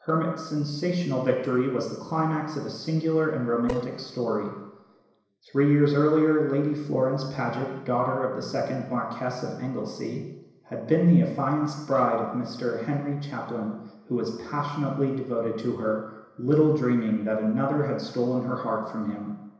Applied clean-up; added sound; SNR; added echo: neural separator model SepFormer DNS4.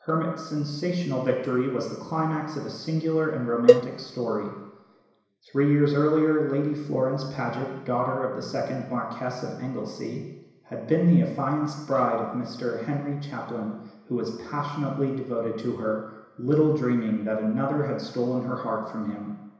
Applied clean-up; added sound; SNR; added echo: none; Cowbell; -4 dB; reverberation time 1.0 s.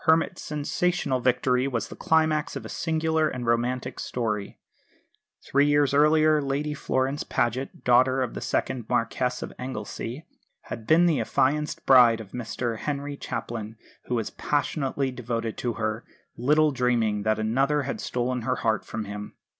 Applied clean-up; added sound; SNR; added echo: none; none; none; none.